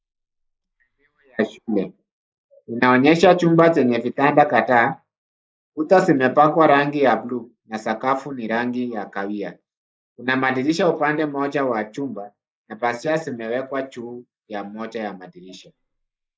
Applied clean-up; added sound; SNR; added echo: neural mask model Resemble Enhance denoiser.